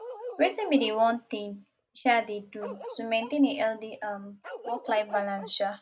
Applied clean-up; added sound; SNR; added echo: none; Bark; 14 dB; none.